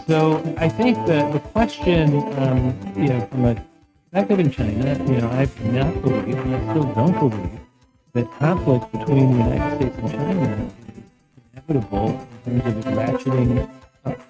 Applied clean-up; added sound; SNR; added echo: neural mask model RNNoise.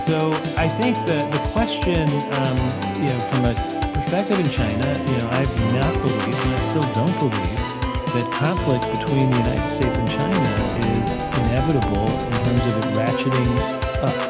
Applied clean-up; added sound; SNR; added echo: none; Organ; 0 dB; none.